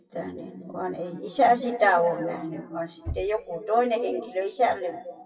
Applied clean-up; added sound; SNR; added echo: classical method WPE with log-MMSE.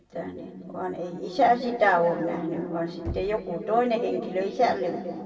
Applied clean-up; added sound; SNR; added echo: none; Knock; 19 dB; reverberation time 1.9 s.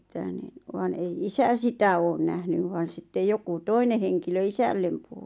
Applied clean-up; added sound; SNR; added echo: none; none; none; none.